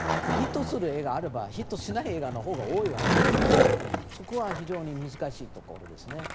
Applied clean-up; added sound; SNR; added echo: none; Skateboard; -4 dB; none.